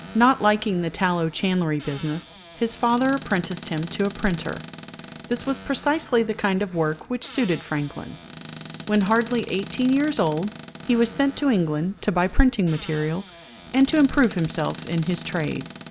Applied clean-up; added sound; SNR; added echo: none; Squeak / Cupboard open or close; 13 dB; none.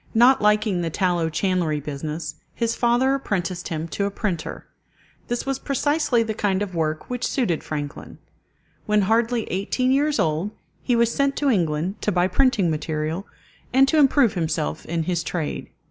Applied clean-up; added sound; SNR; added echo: none; none; none; none.